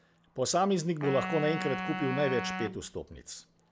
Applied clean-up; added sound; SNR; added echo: none; Wind instrument, woodwind instrument; 7 dB; none.